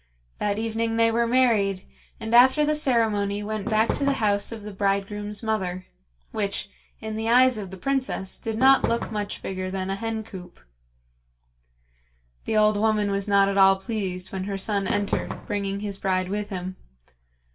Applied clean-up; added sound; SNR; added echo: none; Fireworks; 7 dB; reverberation time 0.2 s.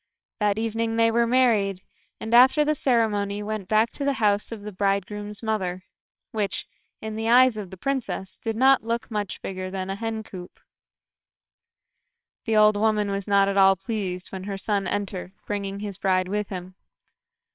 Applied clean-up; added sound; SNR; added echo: neural separator model SepFormer WHAMR!.